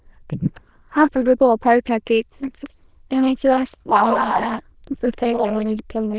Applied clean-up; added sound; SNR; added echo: neural diffusion model UNIVERSE++.